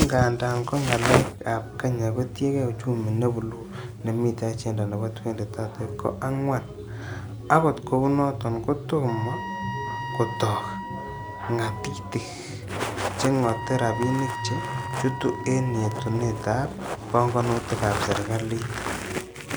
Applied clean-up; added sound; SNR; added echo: none; Wind instrument, woodwind instrument; 10 dB; none.